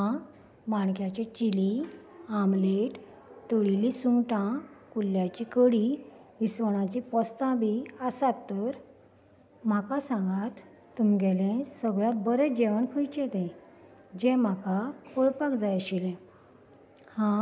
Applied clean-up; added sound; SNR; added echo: none; none; none; none.